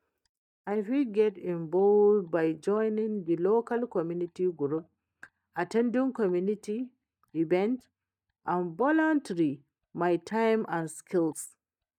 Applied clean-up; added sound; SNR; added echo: neural mask model DeepFilterNet 3.